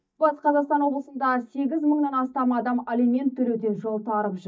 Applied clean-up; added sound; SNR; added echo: neural mask model DeepFilterNet 3.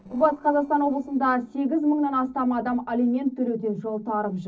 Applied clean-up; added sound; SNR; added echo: neural separator model SepFormer DNS4.